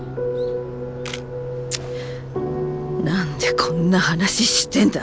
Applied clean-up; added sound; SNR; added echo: none; Camera; 19 dB; none.